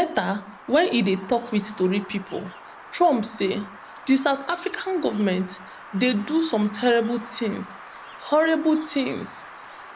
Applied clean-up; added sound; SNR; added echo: none; Bird vocalization, bird call, bird song; 17 dB; none.